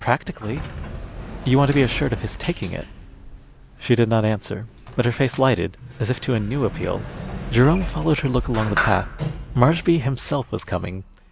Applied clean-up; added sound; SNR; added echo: none; Sliding door; 10 dB; none.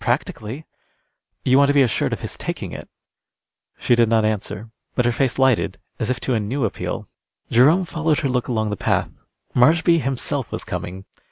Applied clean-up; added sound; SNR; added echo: none; none; none; none.